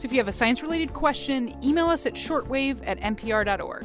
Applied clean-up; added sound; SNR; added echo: none; none; none; none.